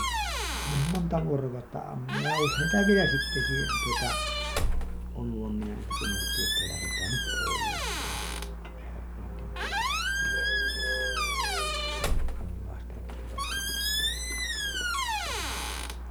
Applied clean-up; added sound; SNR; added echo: none; Squeak + Musical instrument; -4 dB; none.